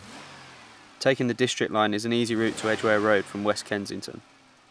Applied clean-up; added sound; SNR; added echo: none; Accelerating, revving, vroom; 19 dB; none.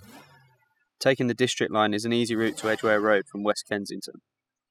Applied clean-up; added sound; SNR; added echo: classical method spectral subtraction.